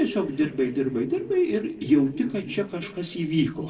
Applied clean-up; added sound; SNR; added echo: neural separator model SepFormer DNS4.